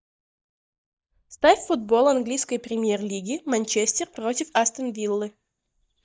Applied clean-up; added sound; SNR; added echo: neural mask model DeepFilterNet 3.